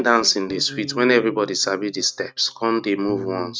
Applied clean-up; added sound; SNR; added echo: neural mask model RNNoise.